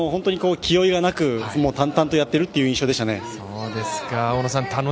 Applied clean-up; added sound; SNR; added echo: none; none; none; none.